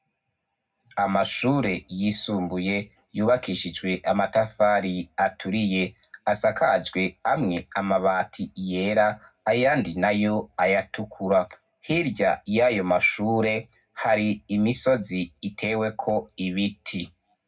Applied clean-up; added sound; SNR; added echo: none; none; none; reverberation time 0.3 s.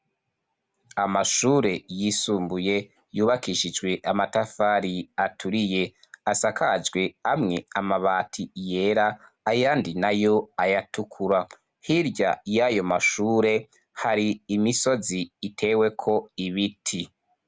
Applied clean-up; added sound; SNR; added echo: none; none; none; none.